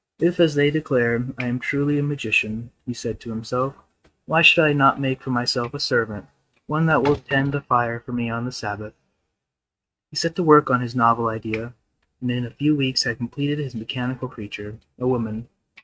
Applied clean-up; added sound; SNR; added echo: neural mask model RNNoise.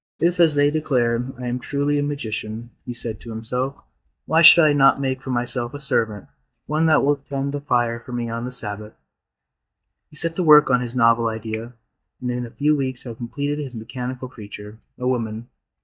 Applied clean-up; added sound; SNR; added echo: neural mask model DeepFilterNet 3.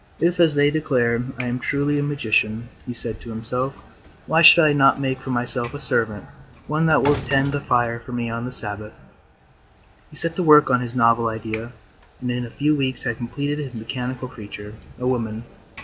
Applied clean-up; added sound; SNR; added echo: none; Sliding door / Train; 19 dB; none.